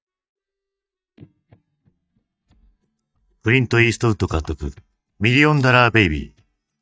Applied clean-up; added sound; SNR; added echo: neural mask model DeepFilterNet 3.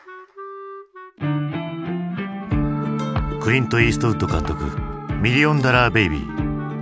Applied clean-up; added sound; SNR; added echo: none; Wind instrument, woodwind instrument; 18 dB; none.